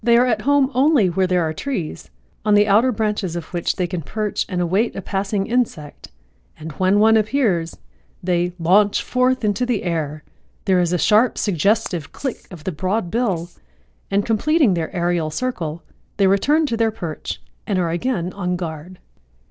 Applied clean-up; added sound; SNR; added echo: neural separator model SepFormer DNS4.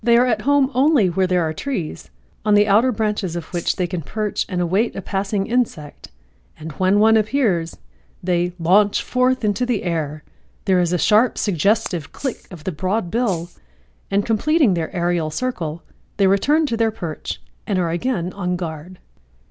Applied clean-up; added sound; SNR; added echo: none; Rattle (instrument); 20 dB; none.